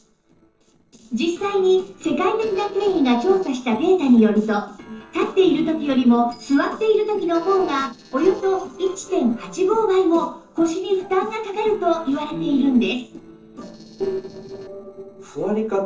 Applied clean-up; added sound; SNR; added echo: neural separator model SepFormer DNS4.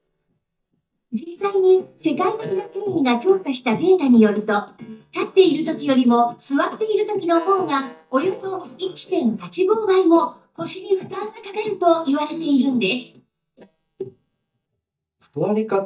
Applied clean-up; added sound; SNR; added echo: neural mask model DeepFilterNet 3.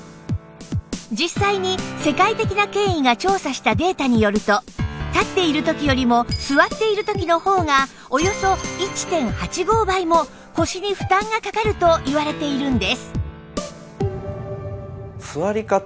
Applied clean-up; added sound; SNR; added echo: none; none; none; none.